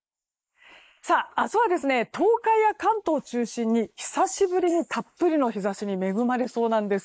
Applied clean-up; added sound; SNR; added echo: neural mask model Resemble Enhance denoiser.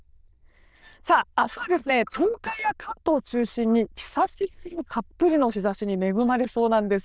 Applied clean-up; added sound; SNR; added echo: neural diffusion model UNIVERSE++.